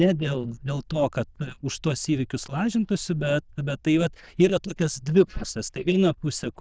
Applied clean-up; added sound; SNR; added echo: neural diffusion model UNIVERSE++.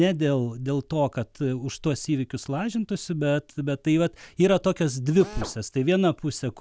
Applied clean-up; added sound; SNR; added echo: none; Drill; 15 dB; none.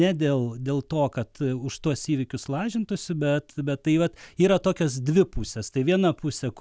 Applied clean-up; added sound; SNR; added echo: none; none; none; none.